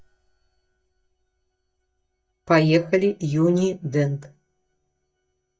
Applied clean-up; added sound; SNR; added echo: neural mask model DeepFilterNet 3.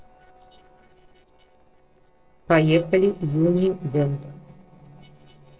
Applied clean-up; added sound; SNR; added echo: neural separator model SepFormer DNS4.